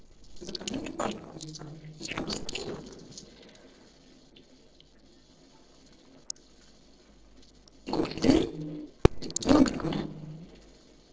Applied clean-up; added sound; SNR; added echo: neural separator model SepFormer DNS4.